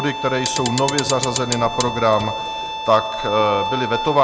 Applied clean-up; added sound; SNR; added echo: none; Bowed string instrument + Clock; 5 dB; none.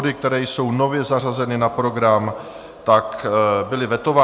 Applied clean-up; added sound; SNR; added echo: none; none; none; none.